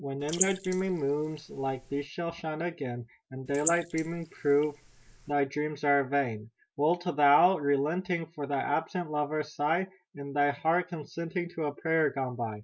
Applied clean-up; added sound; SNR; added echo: neural mask model Resemble Enhance denoiser.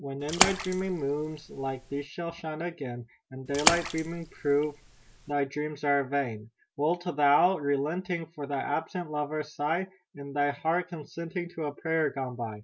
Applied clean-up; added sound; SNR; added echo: none; Splash, splatter; 2 dB; none.